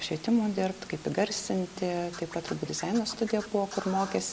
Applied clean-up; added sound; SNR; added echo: none; Scratching (performance technique); 16 dB; none.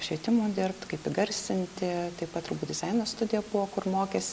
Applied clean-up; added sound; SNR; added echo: none; none; none; none.